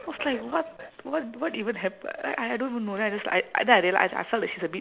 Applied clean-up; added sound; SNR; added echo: none; none; none; none.